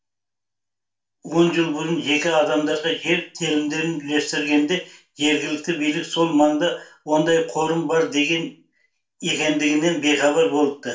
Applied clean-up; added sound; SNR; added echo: none; none; none; reverberation time 0.3 s.